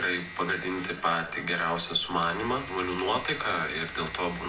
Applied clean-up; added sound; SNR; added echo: none; Domestic sounds, home sounds; 15 dB; reverberation time 0.3 s.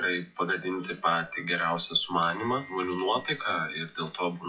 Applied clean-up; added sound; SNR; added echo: classical method WPE with log-MMSE.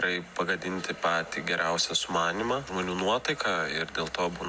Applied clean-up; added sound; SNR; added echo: none; none; none; none.